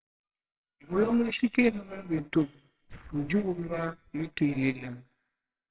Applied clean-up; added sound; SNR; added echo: neural separator model SepFormer WHAMR!.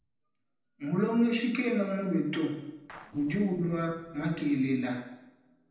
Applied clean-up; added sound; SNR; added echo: neural separator model SepFormer DNS4.